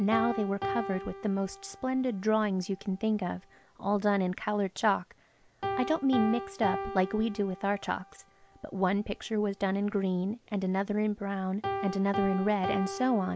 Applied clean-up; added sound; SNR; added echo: none; Piano; 9 dB; none.